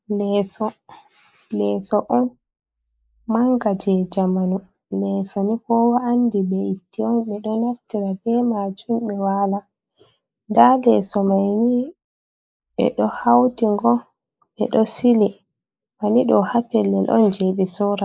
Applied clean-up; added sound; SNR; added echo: neural mask model Resemble Enhance denoiser.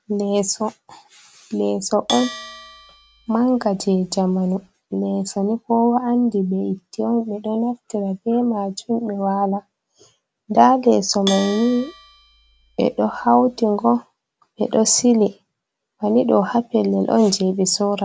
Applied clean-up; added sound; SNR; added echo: none; Bell; 15 dB; none.